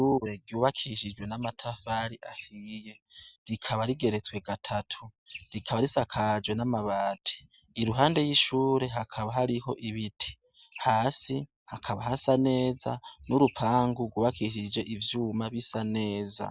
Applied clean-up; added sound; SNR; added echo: none; none; none; none.